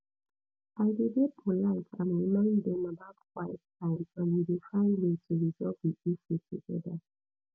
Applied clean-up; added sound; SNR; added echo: none; none; none; none.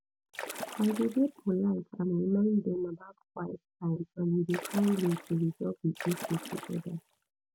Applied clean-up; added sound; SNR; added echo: none; Splash, splatter; 12 dB; none.